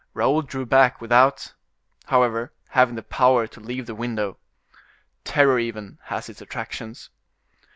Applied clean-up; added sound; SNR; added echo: none; none; none; none.